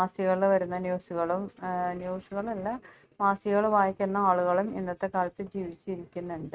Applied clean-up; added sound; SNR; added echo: neural mask model RNNoise.